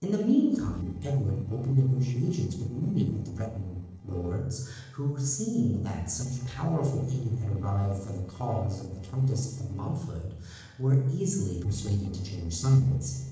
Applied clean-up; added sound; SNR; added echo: neural separator model SepFormer DNS4.